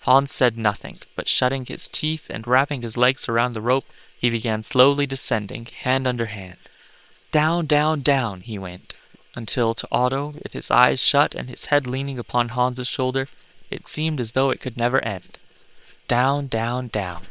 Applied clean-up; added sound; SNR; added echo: neural separator model SepFormer WHAM!.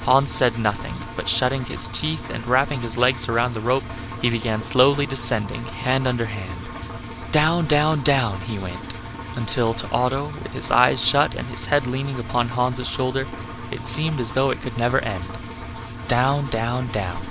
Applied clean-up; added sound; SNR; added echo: none; Engine; 10 dB; none.